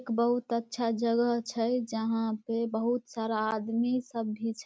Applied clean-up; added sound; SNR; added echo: none; none; none; none.